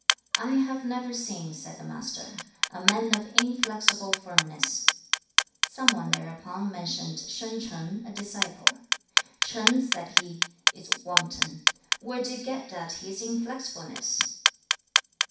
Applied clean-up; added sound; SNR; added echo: none; Clock; -4 dB; reverberation time 0.6 s.